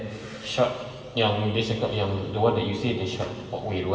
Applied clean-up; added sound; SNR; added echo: none; none; none; reverberation time 2.6 s.